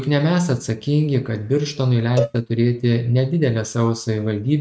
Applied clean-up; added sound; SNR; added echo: neural mask model RNNoise.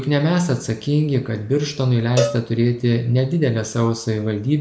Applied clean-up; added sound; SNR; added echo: none; Cowbell; 10 dB; none.